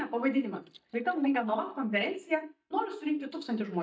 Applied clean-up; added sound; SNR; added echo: neural mask model DeepFilterNet 3.